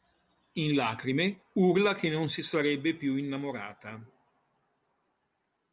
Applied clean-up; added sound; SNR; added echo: none; none; none; none.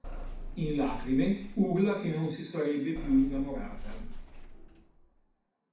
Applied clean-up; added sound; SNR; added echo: none; Bus / Engine; 8 dB; reverberation time 0.6 s.